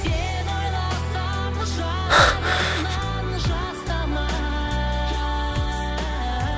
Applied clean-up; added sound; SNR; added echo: none; Breathing; -3 dB; none.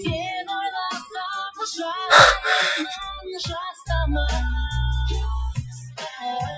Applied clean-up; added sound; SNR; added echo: classical method Wiener filter.